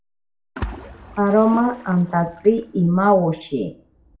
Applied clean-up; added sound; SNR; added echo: none; Splash, splatter; 17 dB; reverberation time 0.4 s.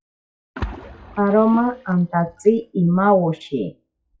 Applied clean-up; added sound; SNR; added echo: classical method WPE with log-MMSE.